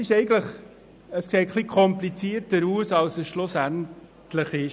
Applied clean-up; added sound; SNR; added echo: none; none; none; none.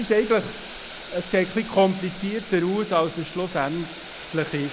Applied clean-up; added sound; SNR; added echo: none; Boiling; 12 dB; none.